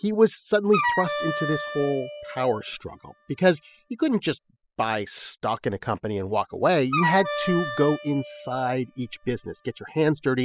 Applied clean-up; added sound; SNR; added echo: classical method spectral subtraction.